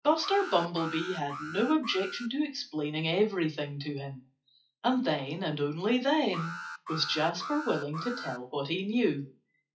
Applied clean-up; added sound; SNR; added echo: classical method WPE with log-MMSE.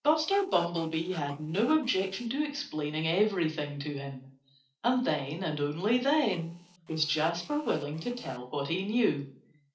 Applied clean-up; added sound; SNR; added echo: neural separator model SepFormer DNS4.